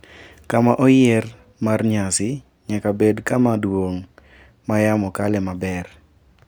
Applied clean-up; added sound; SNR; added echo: none; none; none; none.